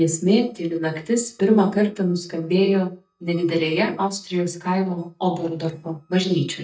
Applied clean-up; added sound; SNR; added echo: neural mask model DeepFilterNet 3.